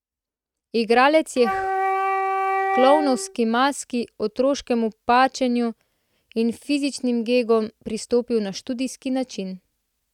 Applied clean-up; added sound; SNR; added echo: neural mask model RNNoise.